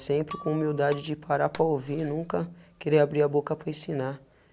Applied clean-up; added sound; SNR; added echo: none; Shatter; 20 dB; none.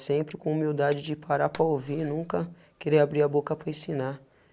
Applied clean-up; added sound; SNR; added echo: neural mask model Resemble Enhance denoiser.